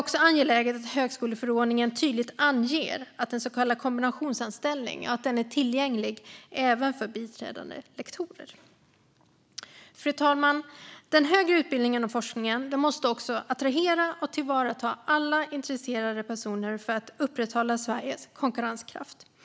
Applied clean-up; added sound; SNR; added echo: none; none; none; none.